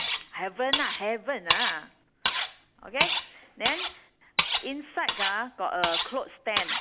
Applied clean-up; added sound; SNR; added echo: none; Cutlery, silverware; -1 dB; none.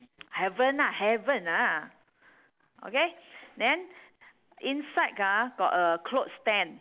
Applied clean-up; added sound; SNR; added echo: none; none; none; none.